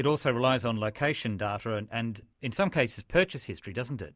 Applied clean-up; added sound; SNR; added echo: none; none; none; none.